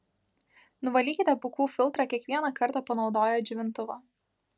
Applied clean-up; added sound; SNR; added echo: none; none; none; none.